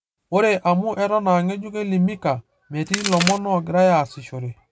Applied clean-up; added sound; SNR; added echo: none; Crack; 4 dB; none.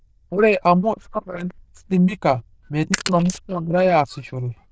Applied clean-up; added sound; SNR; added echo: neural diffusion model UNIVERSE++.